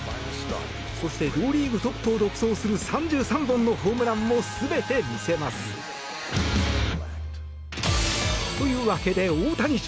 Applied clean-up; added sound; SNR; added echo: none; none; none; none.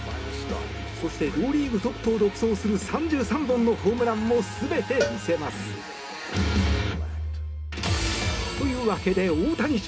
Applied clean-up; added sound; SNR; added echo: none; Cowbell; 12 dB; reverberation time 0.3 s.